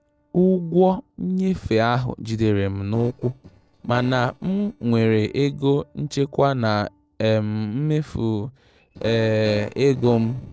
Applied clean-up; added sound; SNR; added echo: neural separator model SepFormer DNS4.